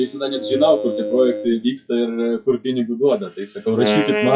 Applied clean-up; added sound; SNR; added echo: classical method WPE with log-MMSE.